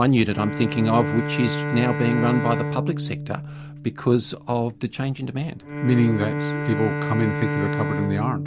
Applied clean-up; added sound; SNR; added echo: none; Bowed string instrument; 4 dB; none.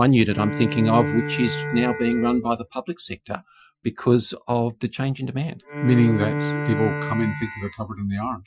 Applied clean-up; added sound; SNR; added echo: classical method Wiener filter.